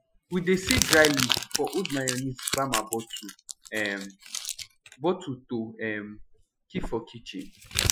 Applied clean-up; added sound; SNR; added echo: classical method Wiener filter.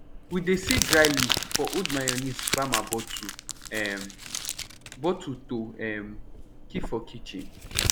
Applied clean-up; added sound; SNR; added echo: none; Crumpling, crinkling; 1 dB; none.